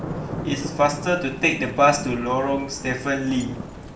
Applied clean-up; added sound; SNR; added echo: none; Thunder / Rain; 9 dB; reverberation time 0.4 s.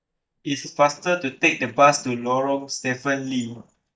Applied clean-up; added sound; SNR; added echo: neural mask model DeepFilterNet 3.